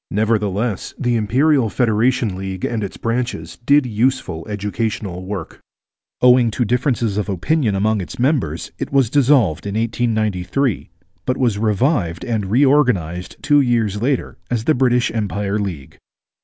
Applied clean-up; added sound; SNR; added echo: none; none; none; none.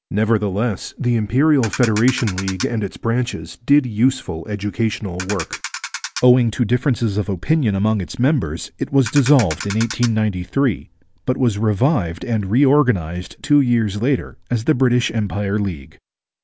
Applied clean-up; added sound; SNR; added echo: none; Ratchet, pawl; 11 dB; none.